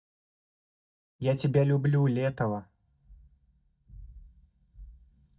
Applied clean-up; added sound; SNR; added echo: neural mask model DeepFilterNet 3.